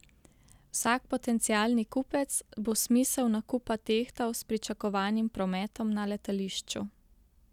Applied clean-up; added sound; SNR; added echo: none; none; none; none.